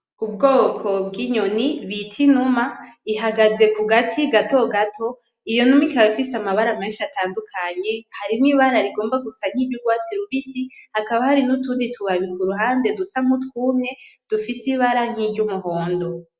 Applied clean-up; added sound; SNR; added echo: none; none; none; none.